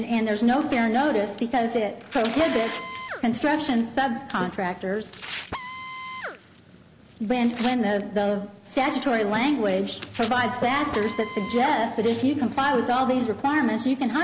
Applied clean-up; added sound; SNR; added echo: none; Tearing + Drill; 15 dB; none.